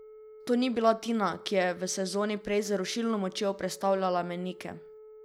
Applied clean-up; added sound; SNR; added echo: none; Telephone; 19 dB; none.